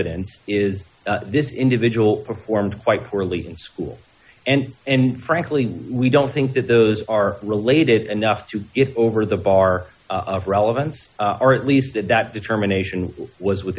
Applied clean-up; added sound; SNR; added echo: none; none; none; none.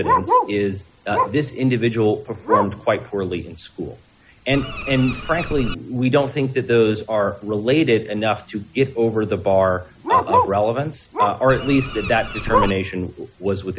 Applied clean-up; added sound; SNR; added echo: none; Bark + Bird; 5 dB; none.